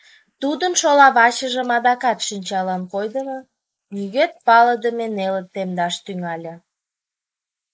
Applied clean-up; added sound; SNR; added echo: neural mask model Resemble Enhance denoiser.